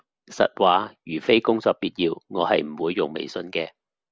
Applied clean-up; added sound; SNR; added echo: none; none; none; none.